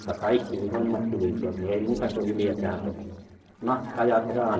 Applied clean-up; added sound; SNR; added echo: neural separator model SepFormer DNS4.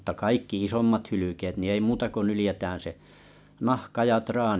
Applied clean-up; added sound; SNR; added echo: none; none; none; none.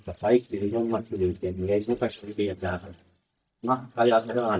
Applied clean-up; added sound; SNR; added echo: neural mask model DeepFilterNet 3.